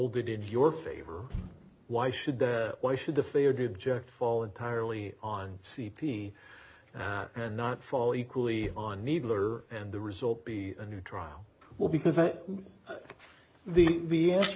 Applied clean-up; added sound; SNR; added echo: none; Motor vehicle (road); 19 dB; none.